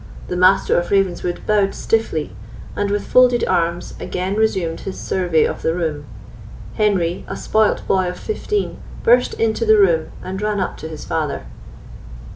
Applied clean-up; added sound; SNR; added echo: none; none; none; none.